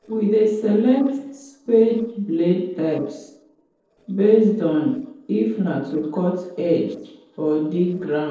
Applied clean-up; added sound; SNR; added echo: neural separator model SepFormer DNS4.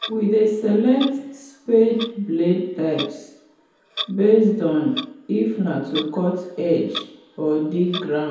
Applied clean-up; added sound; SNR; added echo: none; Clock; 16 dB; reverberation time 2.0 s.